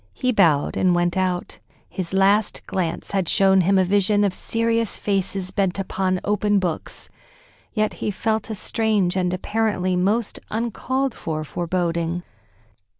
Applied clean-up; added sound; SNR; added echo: none; none; none; none.